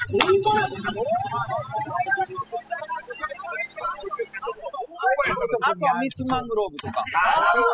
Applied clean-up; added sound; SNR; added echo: classical method spectral subtraction.